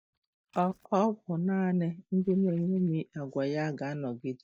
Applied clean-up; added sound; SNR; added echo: neural mask model DeepFilterNet 3.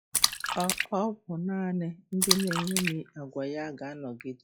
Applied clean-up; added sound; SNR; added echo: classical method log-MMSE.